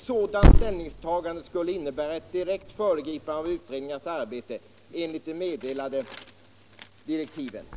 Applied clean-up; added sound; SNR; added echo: none; Thump, thud; -4 dB; none.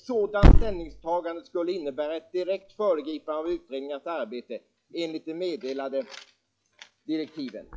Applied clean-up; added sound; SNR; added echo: classical method log-MMSE.